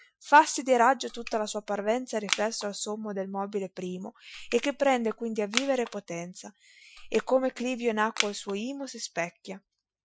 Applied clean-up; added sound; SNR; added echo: classical method Wiener filter.